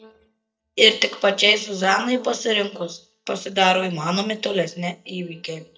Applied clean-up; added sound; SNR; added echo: neural mask model DeepFilterNet 3.